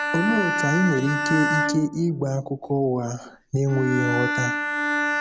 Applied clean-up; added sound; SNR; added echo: none; Bowed string instrument; 2 dB; none.